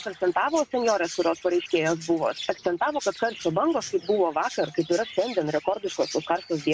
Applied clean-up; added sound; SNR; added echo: none; Chirp, tweet; 16 dB; none.